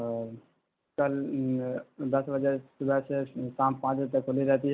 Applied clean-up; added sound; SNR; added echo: none; none; none; none.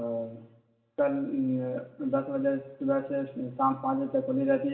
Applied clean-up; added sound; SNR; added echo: none; none; none; reverberation time 0.8 s.